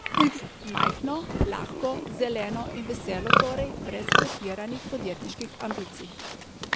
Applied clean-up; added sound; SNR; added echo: none; Livestock, farm animals, working animals; -5 dB; none.